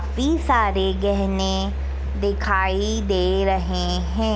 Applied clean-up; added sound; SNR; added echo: none; Musical instrument; 3 dB; none.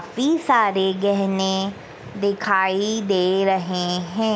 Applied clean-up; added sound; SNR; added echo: none; none; none; none.